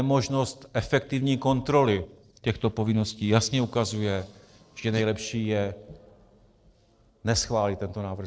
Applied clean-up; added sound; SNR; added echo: neural separator model SepFormer DNS4.